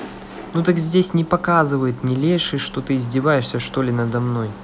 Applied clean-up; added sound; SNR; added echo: none; Fireworks; 19 dB; none.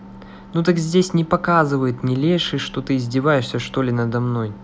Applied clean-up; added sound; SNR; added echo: none; none; none; none.